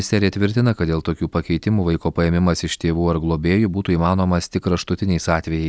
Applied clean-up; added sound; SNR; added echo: none; none; none; none.